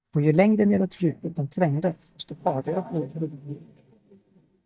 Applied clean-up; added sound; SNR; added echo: neural mask model DeepFilterNet 3.